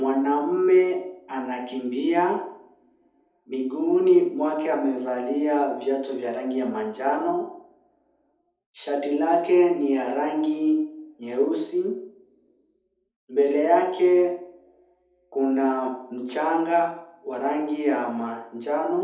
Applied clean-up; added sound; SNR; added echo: none; none; none; reverberation time 2.0 s.